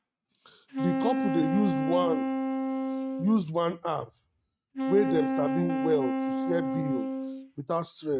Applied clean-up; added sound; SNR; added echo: neural mask model RNNoise.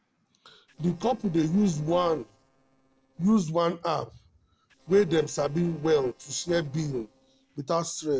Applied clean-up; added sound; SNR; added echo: neural separator model SepFormer DNS4.